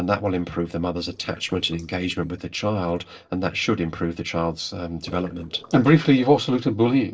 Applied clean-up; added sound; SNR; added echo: neural separator model SepFormer DNS4.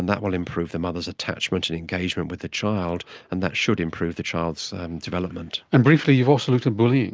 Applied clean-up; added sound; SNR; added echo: none; none; none; none.